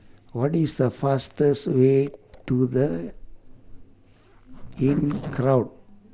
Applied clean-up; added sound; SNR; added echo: none; Zipper (clothing); 17 dB; none.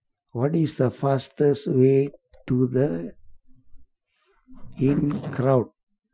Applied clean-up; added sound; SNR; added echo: classical method Wiener filter.